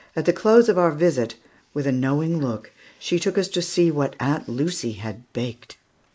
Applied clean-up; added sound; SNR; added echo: neural mask model Resemble Enhance denoiser.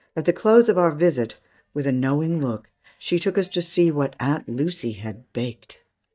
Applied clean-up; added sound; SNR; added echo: neural mask model DeepFilterNet 3.